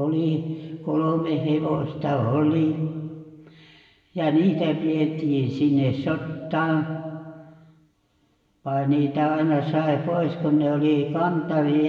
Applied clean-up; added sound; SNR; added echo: none; none; none; reverberation time 1.6 s.